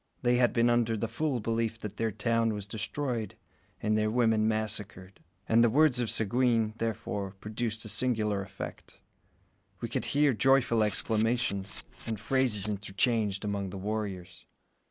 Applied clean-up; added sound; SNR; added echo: neural mask model Resemble Enhance denoiser.